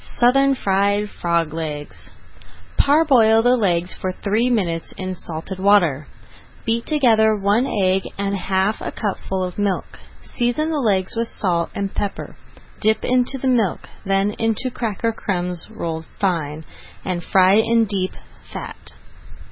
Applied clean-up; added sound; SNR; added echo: none; none; none; none.